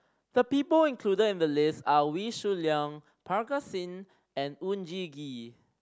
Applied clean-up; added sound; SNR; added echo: none; none; none; none.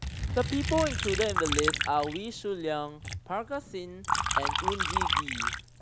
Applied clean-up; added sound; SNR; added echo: none; Liquid; -1 dB; none.